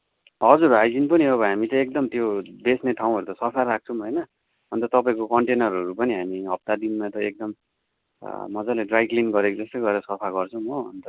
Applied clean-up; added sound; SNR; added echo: none; none; none; none.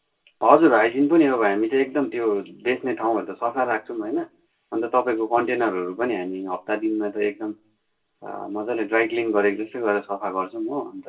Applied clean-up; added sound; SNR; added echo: none; none; none; reverberation time 0.2 s.